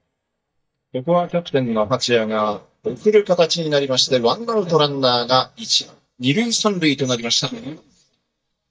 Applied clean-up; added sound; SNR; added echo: neural mask model DeepFilterNet 3.